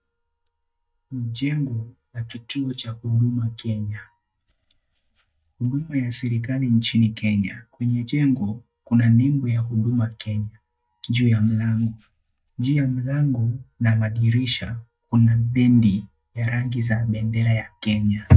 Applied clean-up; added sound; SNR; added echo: neural mask model DeepFilterNet 3.